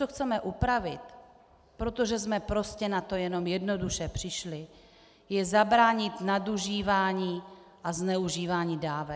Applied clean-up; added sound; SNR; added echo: none; none; none; none.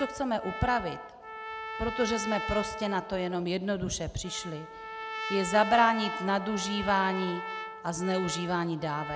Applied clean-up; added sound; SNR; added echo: none; Trumpet; 8 dB; none.